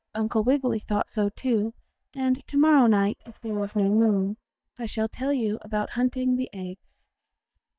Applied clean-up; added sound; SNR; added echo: neural mask model DeepFilterNet 3.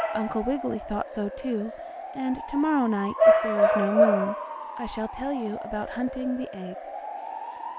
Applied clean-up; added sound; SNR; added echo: none; Bark / Motor vehicle (road) / Siren; -2 dB; none.